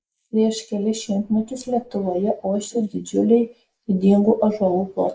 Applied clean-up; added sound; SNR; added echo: neural mask model Resemble Enhance denoiser.